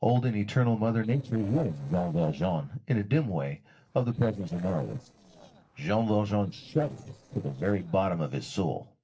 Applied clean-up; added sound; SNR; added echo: neural separator model SepFormer DNS4.